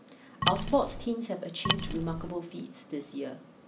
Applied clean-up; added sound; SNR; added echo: none; Wood; -5 dB; none.